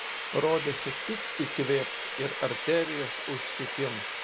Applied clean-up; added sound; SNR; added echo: none; Sawing; -2 dB; none.